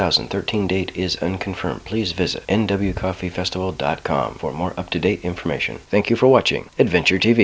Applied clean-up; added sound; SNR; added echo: none; none; none; none.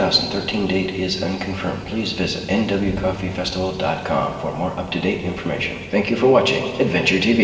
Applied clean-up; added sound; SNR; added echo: none; none; none; reverberation time 2.6 s.